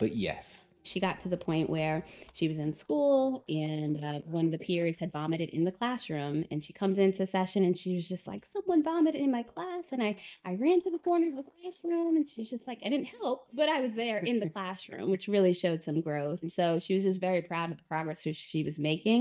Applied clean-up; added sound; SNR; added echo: neural mask model DeepFilterNet 3.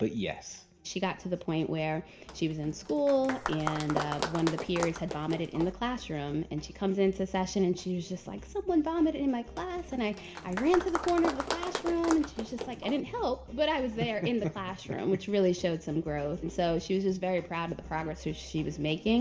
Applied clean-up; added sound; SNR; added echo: none; Applause; 7 dB; reverberation time 0.5 s.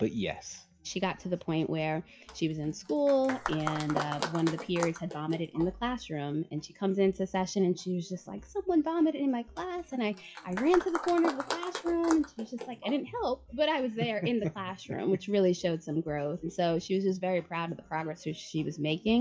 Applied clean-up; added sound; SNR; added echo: classical method WPE with log-MMSE.